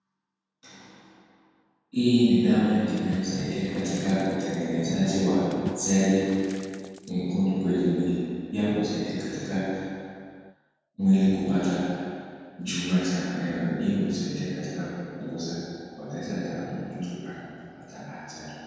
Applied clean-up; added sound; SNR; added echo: none; Water / Splash, splatter; 15 dB; reverberation time 2.1 s.